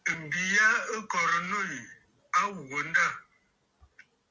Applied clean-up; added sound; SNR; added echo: none; none; none; none.